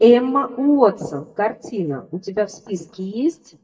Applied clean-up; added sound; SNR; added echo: neural mask model DeepFilterNet 3.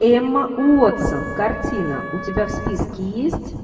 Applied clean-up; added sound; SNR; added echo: none; Wind instrument, woodwind instrument; 13 dB; reverberation time 1.6 s.